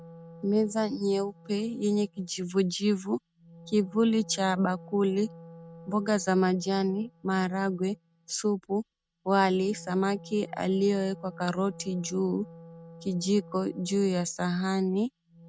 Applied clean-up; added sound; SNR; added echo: neural mask model RNNoise.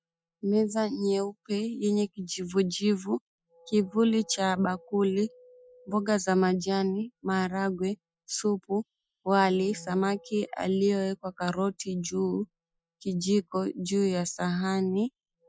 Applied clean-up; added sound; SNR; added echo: classical method Wiener filter.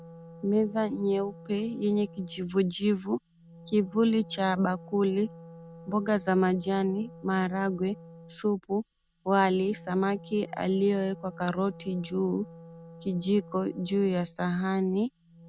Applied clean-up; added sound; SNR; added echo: none; Wind instrument, woodwind instrument; 19 dB; none.